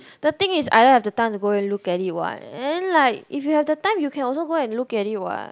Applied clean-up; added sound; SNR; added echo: none; none; none; none.